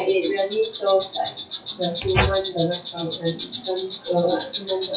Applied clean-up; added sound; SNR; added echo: classical method WPE with log-MMSE.